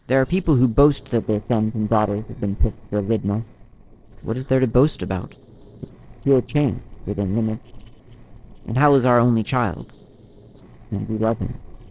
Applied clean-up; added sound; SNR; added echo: neural separator model SepFormer DNS4.